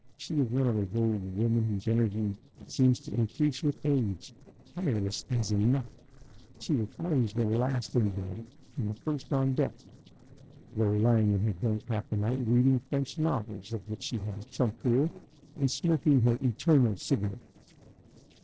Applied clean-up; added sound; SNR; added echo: neural separator model SepFormer DNS4.